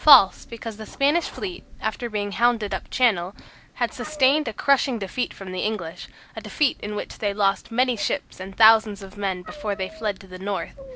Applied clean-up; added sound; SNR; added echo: none; Meow; 19 dB; none.